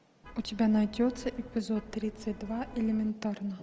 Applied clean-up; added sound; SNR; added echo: none; Vehicle horn, car horn, honking; 17 dB; none.